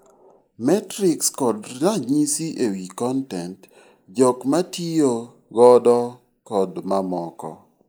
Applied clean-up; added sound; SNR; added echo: neural mask model Resemble Enhance denoiser.